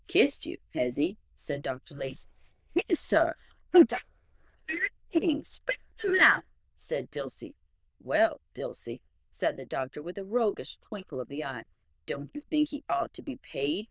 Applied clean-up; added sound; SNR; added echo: neural diffusion model UNIVERSE++.